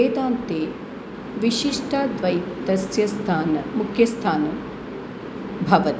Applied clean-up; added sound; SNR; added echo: none; none; none; none.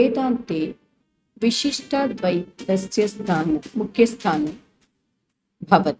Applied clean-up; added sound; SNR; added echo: neural mask model RNNoise.